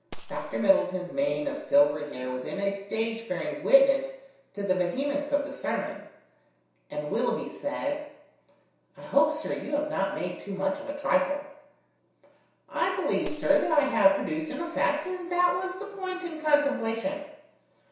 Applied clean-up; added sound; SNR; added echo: none; Gunshot, gunfire; 14 dB; reverberation time 0.7 s.